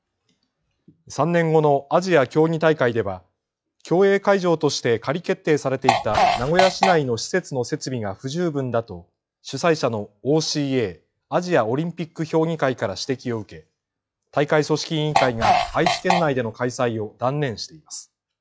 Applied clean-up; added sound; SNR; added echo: classical method log-MMSE.